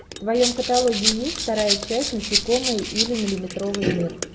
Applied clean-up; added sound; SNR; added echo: none; Drip + Rattle (instrument); 2 dB; none.